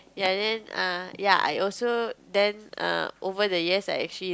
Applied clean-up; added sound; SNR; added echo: none; none; none; none.